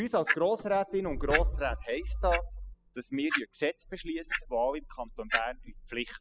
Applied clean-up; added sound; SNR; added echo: classical method spectral subtraction.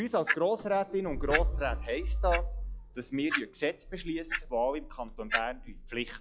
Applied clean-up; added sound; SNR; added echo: classical method log-MMSE.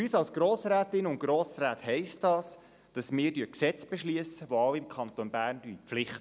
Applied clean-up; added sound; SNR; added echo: none; none; none; none.